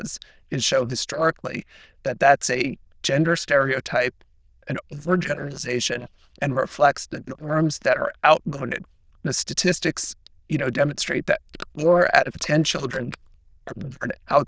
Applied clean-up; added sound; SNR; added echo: neural diffusion model UNIVERSE++.